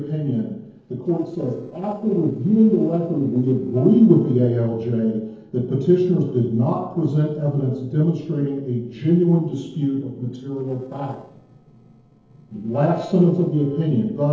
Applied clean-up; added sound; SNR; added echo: neural separator model SepFormer DNS4.